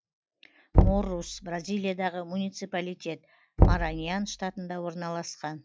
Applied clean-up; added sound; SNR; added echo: classical method log-MMSE.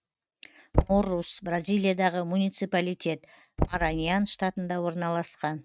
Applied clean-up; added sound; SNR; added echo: neural mask model RNNoise.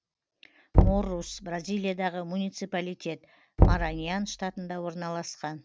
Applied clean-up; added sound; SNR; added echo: none; Knock; -5 dB; none.